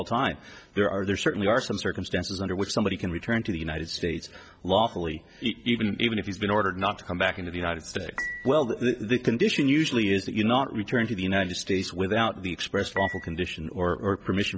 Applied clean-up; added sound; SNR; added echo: none; Dishes, pots, and pans / Chink, clink; 11 dB; none.